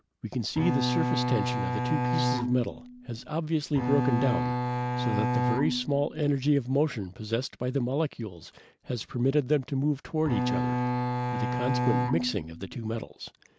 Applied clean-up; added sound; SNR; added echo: none; Bowed string instrument; -1 dB; none.